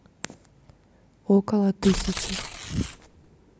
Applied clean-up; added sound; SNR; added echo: none; Tearing; 7 dB; none.